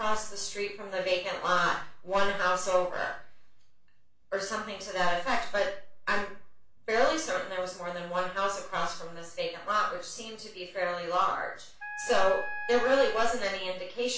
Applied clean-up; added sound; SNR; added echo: none; Wind instrument, woodwind instrument; 10 dB; reverberation time 0.3 s.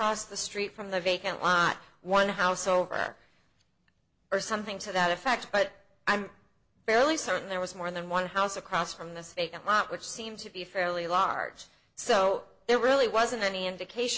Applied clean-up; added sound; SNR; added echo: none; none; none; none.